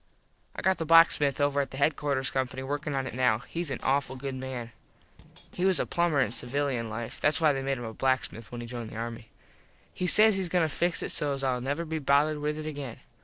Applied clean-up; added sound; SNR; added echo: neural separator model SepFormer DNS4.